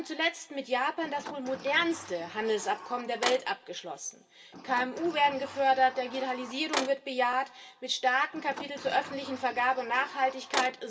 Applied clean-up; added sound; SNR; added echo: none; Sliding door; 10 dB; reverberation time 0.2 s.